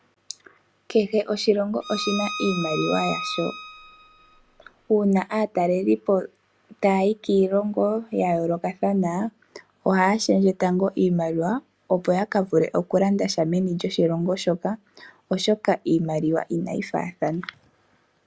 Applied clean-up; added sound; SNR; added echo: none; Bowed string instrument; 9 dB; none.